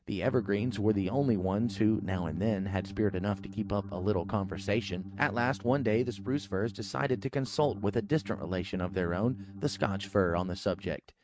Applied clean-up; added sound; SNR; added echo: neural mask model RNNoise.